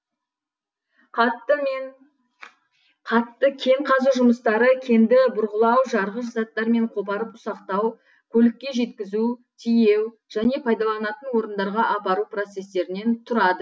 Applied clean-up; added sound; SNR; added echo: none; none; none; none.